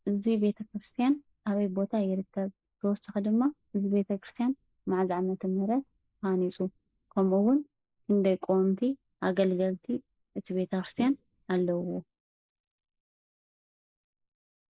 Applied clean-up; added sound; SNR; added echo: neural mask model Resemble Enhance denoiser.